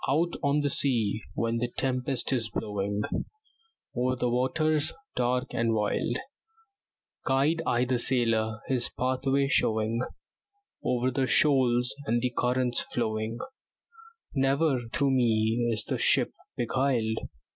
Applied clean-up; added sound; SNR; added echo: none; none; none; none.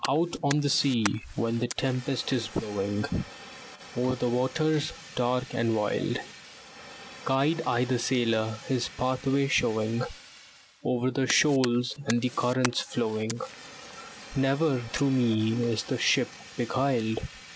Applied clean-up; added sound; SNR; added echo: none; Fire; 15 dB; none.